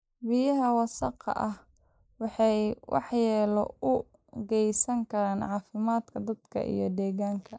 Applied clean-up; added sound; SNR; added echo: neural mask model Resemble Enhance denoiser.